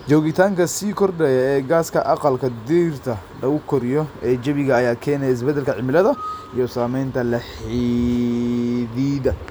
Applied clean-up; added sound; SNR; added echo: none; Screech / Glass; 17 dB; none.